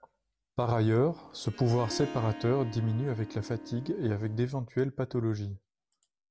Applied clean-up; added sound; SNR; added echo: none; Harp; 13 dB; none.